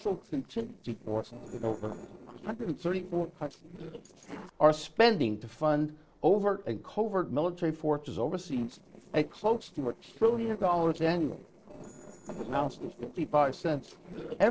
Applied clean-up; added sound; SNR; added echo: neural separator model SepFormer DNS4.